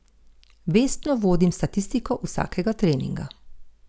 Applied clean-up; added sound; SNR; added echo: none; none; none; none.